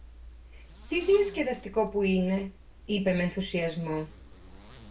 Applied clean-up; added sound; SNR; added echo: none; Zipper (clothing); 18 dB; reverberation time 0.2 s.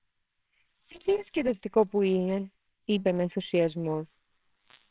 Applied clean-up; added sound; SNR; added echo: neural separator model SepFormer WHAMR!.